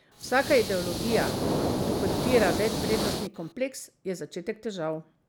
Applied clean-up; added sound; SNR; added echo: none; Hiss; 0 dB; none.